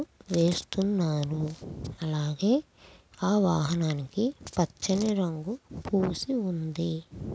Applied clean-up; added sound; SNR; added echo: none; none; none; none.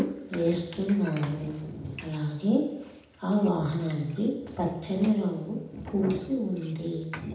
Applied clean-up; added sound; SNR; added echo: none; Frying (food); 20 dB; reverberation time 0.8 s.